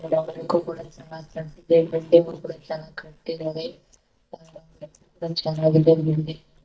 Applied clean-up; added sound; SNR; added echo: neural mask model DeepFilterNet 3.